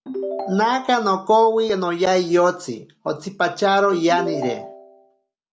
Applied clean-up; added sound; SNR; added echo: none; Ringtone / Chime; 10 dB; none.